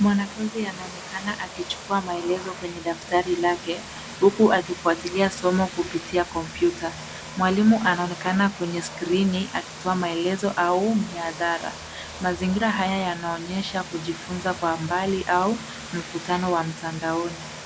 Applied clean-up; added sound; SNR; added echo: none; Vehicle; 13 dB; none.